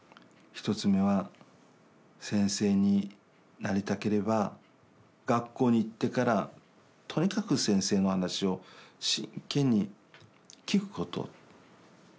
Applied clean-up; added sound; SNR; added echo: none; none; none; none.